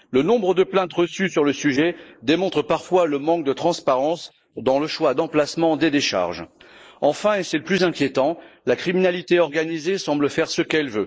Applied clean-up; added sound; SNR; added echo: neural mask model Resemble Enhance denoiser.